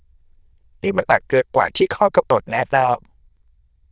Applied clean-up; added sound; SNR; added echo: neural diffusion model UNIVERSE++.